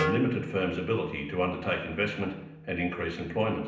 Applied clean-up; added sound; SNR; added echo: none; Wind instrument, woodwind instrument; 9 dB; reverberation time 0.8 s.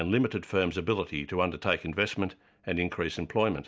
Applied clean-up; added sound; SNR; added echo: none; none; none; none.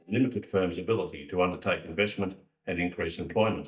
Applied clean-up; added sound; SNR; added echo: neural mask model DeepFilterNet 3.